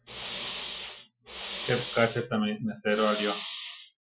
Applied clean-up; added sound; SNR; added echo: classical method Wiener filter.